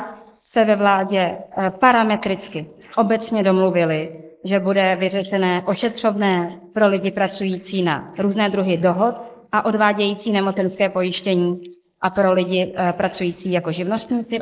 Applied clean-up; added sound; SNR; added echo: neural mask model Resemble Enhance denoiser.